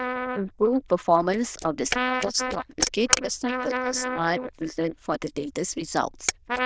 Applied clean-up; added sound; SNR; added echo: neural diffusion model UNIVERSE++.